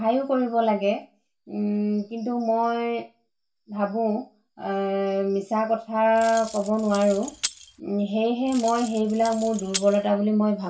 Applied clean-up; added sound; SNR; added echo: none; Keys jangling; 12 dB; reverberation time 0.3 s.